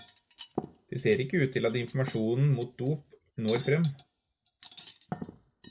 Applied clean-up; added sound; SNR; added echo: none; Cutlery, silverware; 13 dB; none.